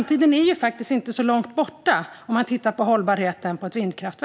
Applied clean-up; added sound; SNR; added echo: none; none; none; none.